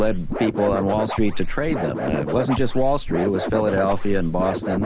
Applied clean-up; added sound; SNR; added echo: none; Scratching (performance technique); 2 dB; none.